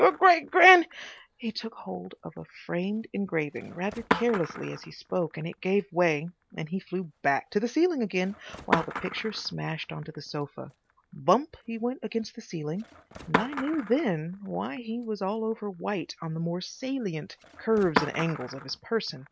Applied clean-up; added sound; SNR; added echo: none; Skateboard; 10 dB; none.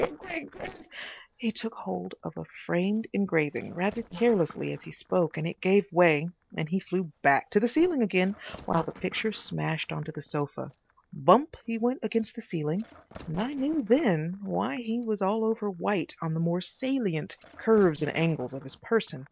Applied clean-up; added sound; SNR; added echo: neural separator model SepFormer DNS4.